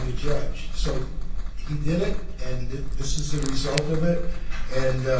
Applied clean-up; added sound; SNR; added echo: none; Scissors; 17 dB; reverberation time 0.2 s.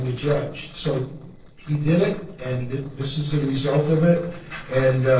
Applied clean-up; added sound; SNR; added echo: neural separator model SepFormer DNS4.